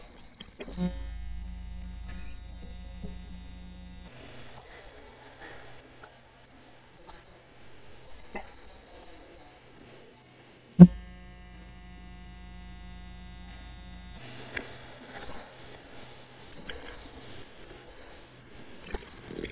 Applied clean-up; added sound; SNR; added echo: neural mask model DeepFilterNet 3.